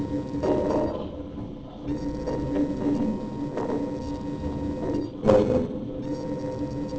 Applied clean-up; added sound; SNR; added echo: neural separator model SepFormer DNS4.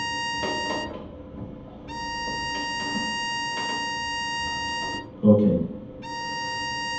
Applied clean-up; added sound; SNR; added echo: none; Bowed string instrument; 2 dB; reverberation time 0.8 s.